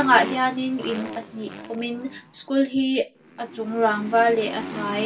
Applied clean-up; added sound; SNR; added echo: none; Motorcycle; 12 dB; reverberation time 0.2 s.